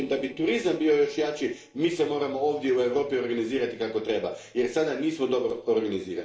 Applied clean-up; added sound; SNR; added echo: neural separator model SepFormer DNS4.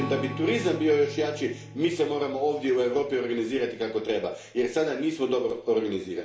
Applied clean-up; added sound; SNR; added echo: none; Strum; 15 dB; reverberation time 0.5 s.